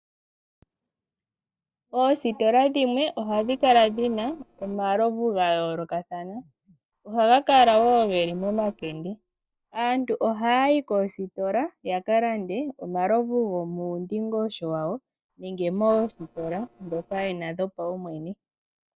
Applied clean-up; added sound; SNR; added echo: neural separator model SepFormer DNS4.